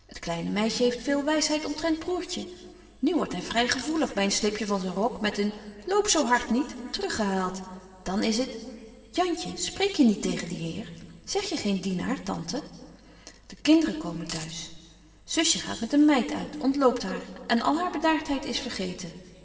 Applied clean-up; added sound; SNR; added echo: none; Coin (dropping); 14 dB; reverberation time 2.4 s.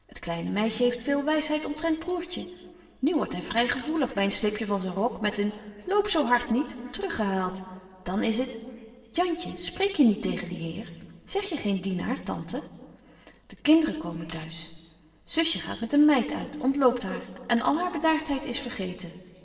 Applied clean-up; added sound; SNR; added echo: neural separator model SepFormer DNS4.